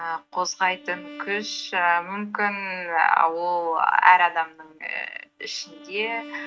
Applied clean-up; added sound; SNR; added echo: neural mask model RNNoise.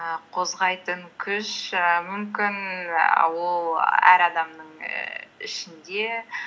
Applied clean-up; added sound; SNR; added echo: none; none; none; none.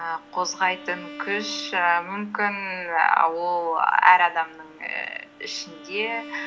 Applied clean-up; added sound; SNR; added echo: none; Bowed string instrument; 19 dB; none.